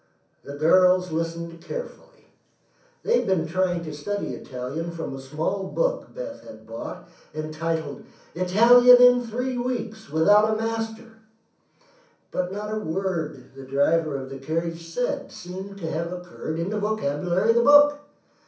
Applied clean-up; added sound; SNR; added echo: none; none; none; reverberation time 0.6 s.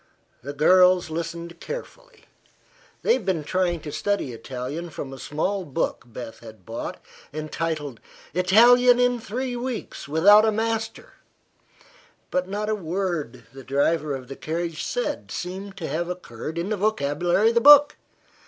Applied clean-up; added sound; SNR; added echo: none; none; none; none.